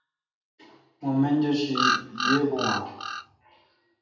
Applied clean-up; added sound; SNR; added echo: none; Bird vocalization, bird call, bird song; -1 dB; reverberation time 0.8 s.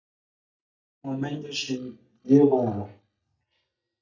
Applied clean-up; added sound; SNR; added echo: neural mask model DeepFilterNet 3.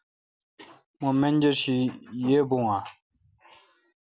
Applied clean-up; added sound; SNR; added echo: none; none; none; none.